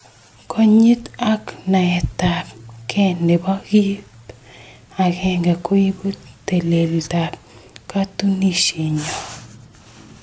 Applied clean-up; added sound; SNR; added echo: none; none; none; none.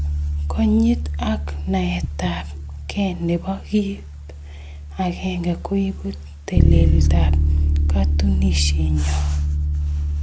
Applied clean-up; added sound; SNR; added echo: none; Bass guitar; -4 dB; none.